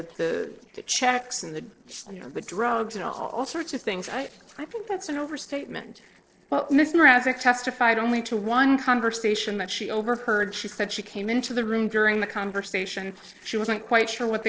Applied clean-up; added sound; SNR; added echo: neural separator model SepFormer DNS4.